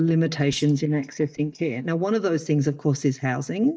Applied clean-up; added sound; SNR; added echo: neural mask model DeepFilterNet 3.